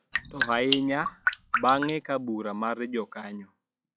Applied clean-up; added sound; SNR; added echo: classical method log-MMSE.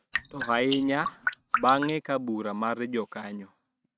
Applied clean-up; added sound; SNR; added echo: neural mask model RNNoise.